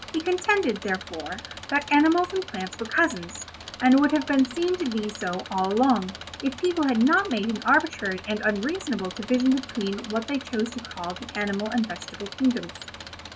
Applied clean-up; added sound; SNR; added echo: none; Engine; 14 dB; none.